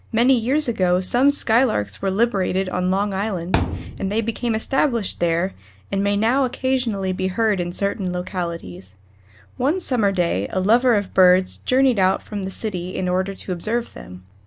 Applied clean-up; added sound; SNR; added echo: none; Thump, thud; 7 dB; none.